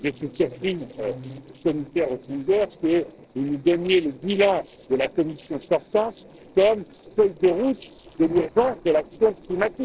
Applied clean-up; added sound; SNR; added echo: neural separator model SepFormer DNS4.